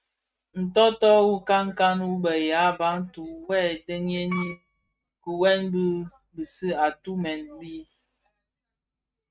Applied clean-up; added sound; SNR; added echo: neural mask model RNNoise.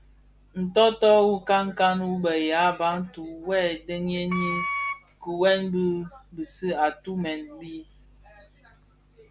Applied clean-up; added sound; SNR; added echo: none; Wind instrument, woodwind instrument; 6 dB; none.